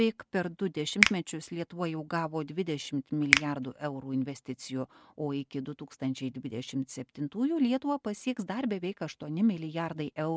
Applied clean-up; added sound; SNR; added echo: none; Finger snapping; 1 dB; none.